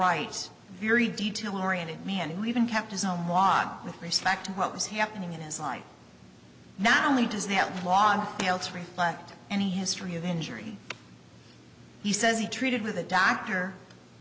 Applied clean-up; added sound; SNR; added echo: none; none; none; none.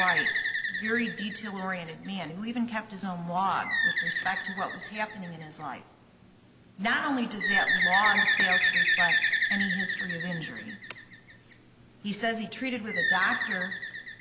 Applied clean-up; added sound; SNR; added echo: none; Bird; -2 dB; none.